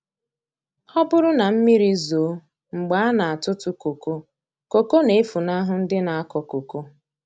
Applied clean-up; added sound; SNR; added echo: none; none; none; none.